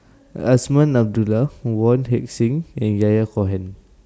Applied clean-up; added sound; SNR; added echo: none; none; none; none.